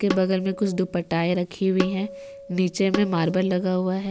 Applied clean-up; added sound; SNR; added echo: none; Tabla; 10 dB; none.